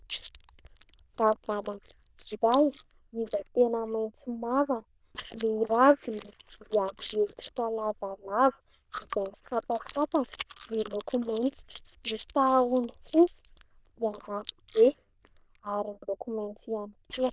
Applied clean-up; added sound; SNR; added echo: neural diffusion model UNIVERSE++.